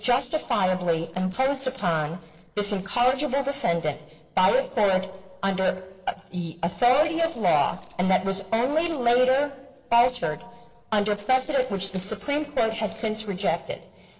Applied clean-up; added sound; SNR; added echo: neural separator model SepFormer DNS4.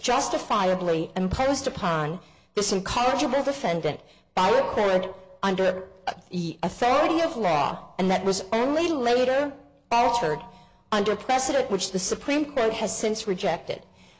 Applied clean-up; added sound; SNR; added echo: none; none; none; none.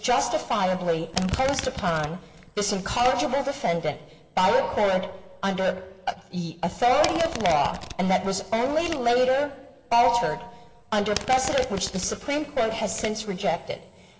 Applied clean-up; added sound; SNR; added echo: none; Domestic sounds, home sounds; 13 dB; reverberation time 1.5 s.